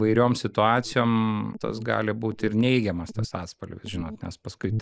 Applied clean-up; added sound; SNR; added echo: neural mask model Resemble Enhance denoiser.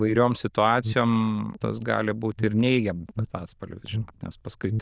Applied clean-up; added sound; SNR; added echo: neural diffusion model UNIVERSE++.